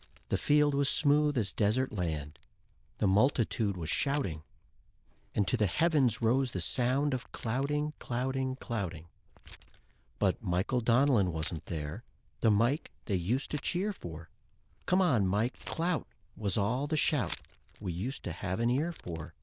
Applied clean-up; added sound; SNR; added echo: neural diffusion model UNIVERSE++.